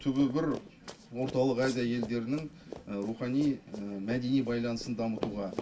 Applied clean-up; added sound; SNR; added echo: none; Run; 14 dB; reverberation time 0.2 s.